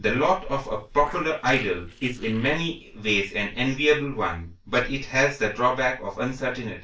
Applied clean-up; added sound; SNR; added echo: neural separator model SepFormer DNS4.